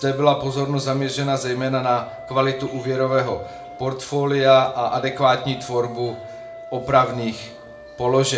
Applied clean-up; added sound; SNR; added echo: none; Wind instrument, woodwind instrument; 17 dB; reverberation time 0.4 s.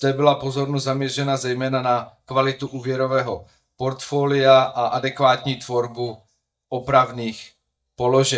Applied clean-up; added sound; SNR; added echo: neural mask model DeepFilterNet 3.